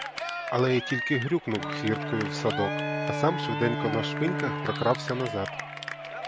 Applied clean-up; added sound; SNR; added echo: none; Bowed string instrument + Cheering; 3 dB; none.